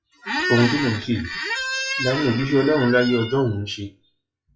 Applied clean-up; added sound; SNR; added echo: classical method WPE with log-MMSE.